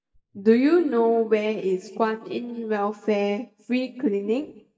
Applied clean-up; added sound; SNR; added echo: neural mask model DeepFilterNet 3.